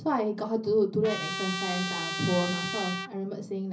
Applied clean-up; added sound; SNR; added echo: none; Trumpet; 5 dB; reverberation time 0.5 s.